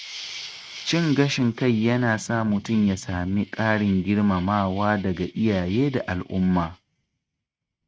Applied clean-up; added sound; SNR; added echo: neural mask model RNNoise.